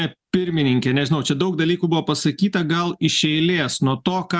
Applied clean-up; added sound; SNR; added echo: none; none; none; none.